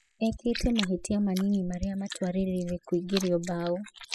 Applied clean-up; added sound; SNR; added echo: classical method spectral subtraction.